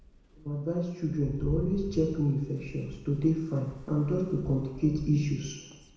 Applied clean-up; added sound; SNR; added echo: none; Rain; 13 dB; reverberation time 1.0 s.